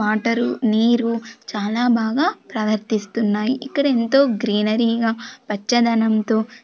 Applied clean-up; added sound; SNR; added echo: none; none; none; none.